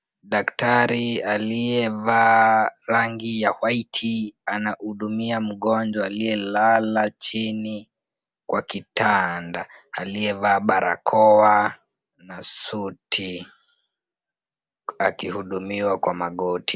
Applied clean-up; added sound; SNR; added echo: none; none; none; none.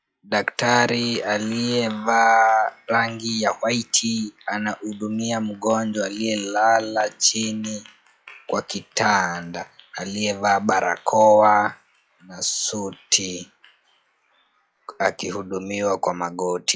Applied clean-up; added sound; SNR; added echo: classical method log-MMSE.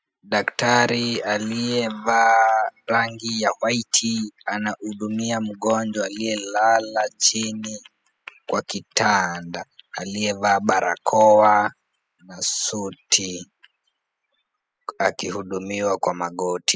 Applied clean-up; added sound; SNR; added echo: classical method spectral subtraction.